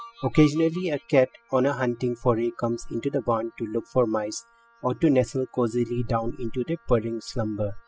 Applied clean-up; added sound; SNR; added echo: classical method spectral subtraction.